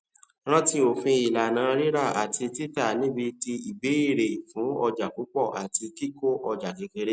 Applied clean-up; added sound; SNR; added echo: none; none; none; none.